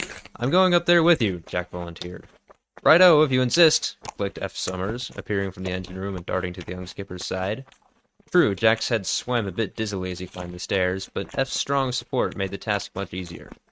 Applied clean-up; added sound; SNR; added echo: neural mask model RNNoise.